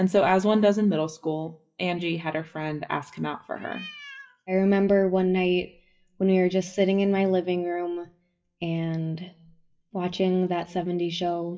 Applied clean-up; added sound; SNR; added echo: classical method WPE with log-MMSE.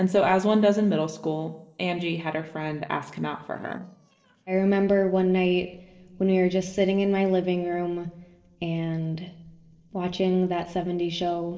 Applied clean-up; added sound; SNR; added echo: neural separator model SepFormer DNS4.